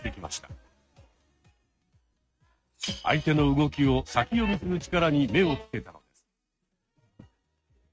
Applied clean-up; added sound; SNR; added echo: neural mask model RNNoise.